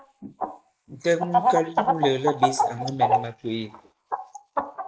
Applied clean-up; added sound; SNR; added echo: neural mask model Resemble Enhance denoiser.